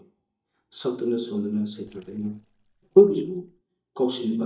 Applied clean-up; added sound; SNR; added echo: neural mask model DeepFilterNet 3.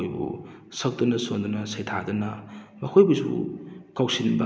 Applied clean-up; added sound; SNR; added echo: none; none; none; none.